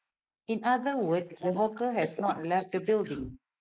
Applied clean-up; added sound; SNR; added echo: neural mask model Resemble Enhance denoiser.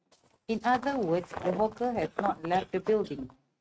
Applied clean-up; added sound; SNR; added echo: neural mask model RNNoise.